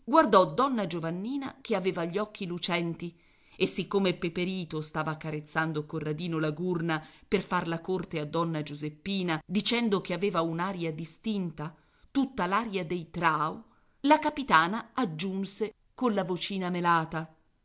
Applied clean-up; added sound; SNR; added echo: none; none; none; none.